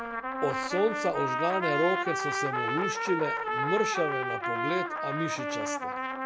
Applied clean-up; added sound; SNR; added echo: none; Trumpet; -1 dB; none.